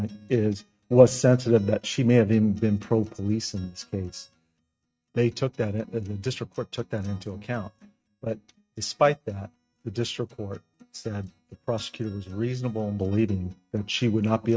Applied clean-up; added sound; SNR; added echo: neural mask model RNNoise.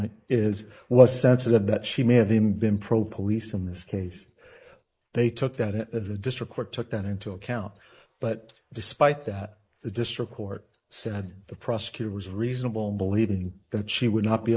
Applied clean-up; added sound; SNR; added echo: neural mask model Resemble Enhance denoiser.